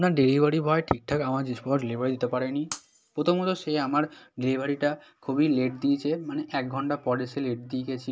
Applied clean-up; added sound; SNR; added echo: none; Shatter; 18 dB; none.